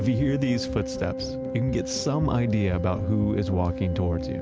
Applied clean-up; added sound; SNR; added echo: none; Organ; 8 dB; none.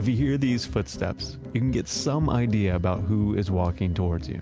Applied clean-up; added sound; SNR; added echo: none; none; none; none.